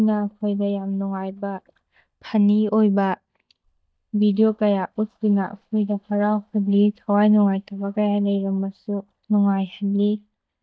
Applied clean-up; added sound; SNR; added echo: neural mask model DeepFilterNet 3.